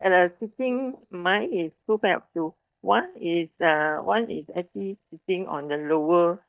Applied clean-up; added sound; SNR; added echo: neural mask model DeepFilterNet 3.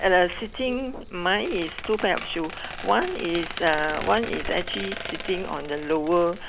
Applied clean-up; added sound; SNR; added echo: none; Squeak + Bicycle; 10 dB; none.